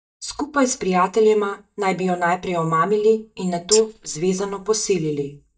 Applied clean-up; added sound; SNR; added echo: neural mask model DeepFilterNet 3.